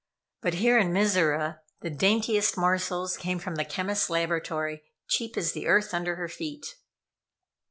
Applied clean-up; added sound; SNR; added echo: none; none; none; none.